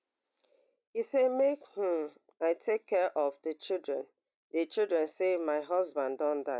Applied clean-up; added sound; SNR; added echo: none; none; none; none.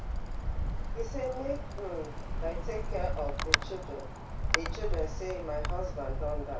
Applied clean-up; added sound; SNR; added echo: none; Wind; -5 dB; reverberation time 0.4 s.